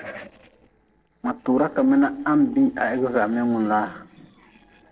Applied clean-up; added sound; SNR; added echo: neural separator model SepFormer DNS4.